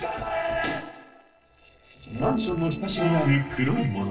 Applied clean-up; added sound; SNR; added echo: neural separator model SepFormer DNS4.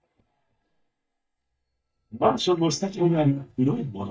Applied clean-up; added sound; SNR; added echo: neural mask model DeepFilterNet 3.